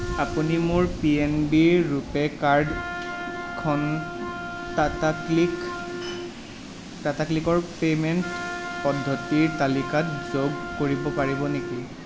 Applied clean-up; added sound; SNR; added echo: none; Wind instrument, woodwind instrument; 10 dB; none.